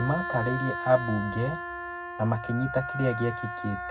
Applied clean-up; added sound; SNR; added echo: none; Wind instrument, woodwind instrument; 6 dB; reverberation time 0.4 s.